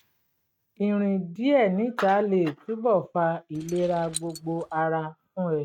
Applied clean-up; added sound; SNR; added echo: neural mask model RNNoise.